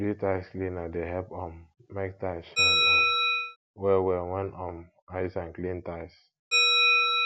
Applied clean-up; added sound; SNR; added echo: none; Bell; -4 dB; none.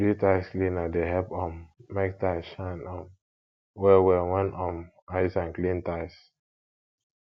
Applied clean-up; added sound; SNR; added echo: none; none; none; none.